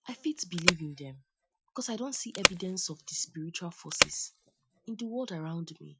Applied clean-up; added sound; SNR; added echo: classical method Wiener filter.